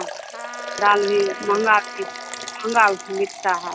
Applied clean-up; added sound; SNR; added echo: none; Liquid + Trumpet; 11 dB; none.